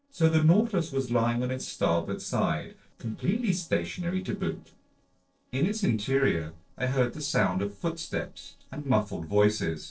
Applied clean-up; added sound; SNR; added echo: neural separator model SepFormer DNS4.